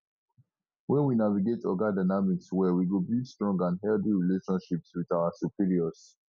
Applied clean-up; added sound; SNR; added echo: none; none; none; none.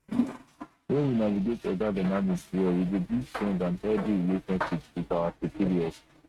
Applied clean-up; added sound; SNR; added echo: neural mask model RNNoise.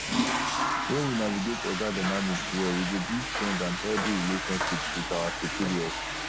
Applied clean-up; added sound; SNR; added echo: none; Toilet flush / Water; -1 dB; none.